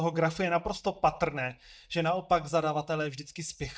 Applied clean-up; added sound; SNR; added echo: neural mask model DeepFilterNet 3.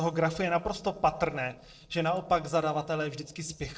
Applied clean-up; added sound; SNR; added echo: neural separator model SepFormer DNS4.